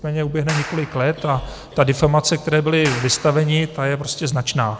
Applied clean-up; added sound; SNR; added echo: none; Clapping; 15 dB; none.